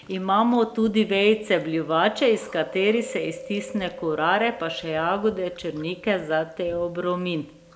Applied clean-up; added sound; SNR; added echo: none; Chewing, mastication; 18 dB; none.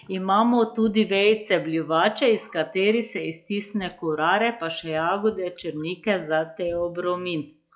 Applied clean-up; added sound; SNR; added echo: classical method log-MMSE.